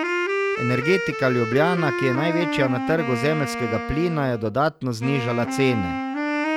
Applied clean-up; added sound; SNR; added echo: none; Wind instrument, woodwind instrument; 3 dB; none.